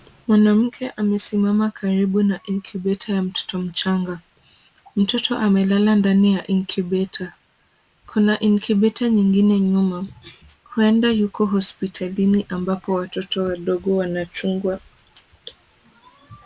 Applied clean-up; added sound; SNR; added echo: none; none; none; none.